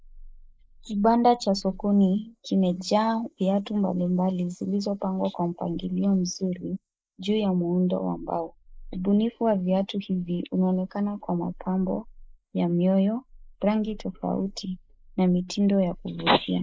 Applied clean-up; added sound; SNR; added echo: neural mask model Resemble Enhance denoiser.